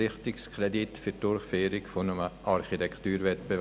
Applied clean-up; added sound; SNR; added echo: none; none; none; none.